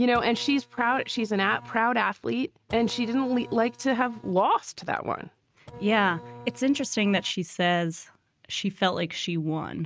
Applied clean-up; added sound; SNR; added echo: neural mask model RNNoise.